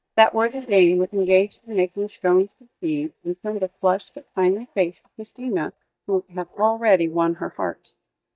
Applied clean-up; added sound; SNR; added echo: neural mask model DeepFilterNet 3.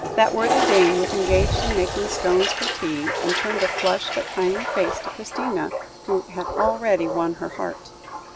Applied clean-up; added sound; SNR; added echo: none; Toilet flush; 3 dB; none.